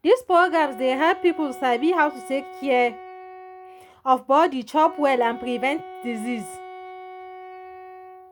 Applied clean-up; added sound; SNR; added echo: none; Wind instrument, woodwind instrument; 16 dB; none.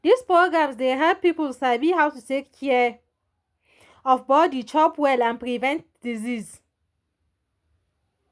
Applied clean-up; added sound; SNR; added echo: none; none; none; none.